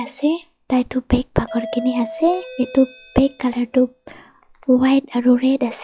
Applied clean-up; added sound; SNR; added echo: classical method log-MMSE.